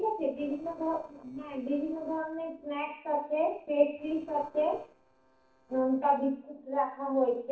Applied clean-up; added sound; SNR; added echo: neural separator model SepFormer DNS4.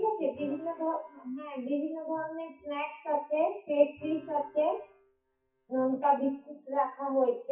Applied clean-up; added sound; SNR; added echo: classical method WPE with log-MMSE.